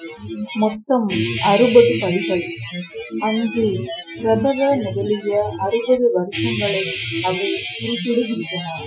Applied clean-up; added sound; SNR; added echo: classical method Wiener filter.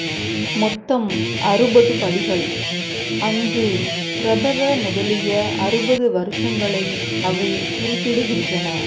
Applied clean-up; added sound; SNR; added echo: none; Guitar; 3 dB; none.